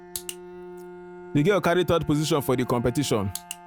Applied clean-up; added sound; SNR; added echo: none; Bowed string instrument; 17 dB; none.